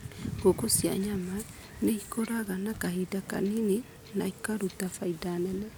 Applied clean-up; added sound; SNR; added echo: none; Wind / Ocean / Boat, Water vehicle; 13 dB; none.